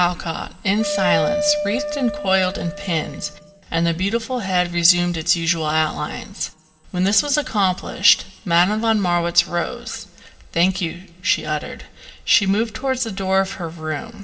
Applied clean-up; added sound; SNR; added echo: none; Wind instrument, woodwind instrument; 4 dB; reverberation time 0.4 s.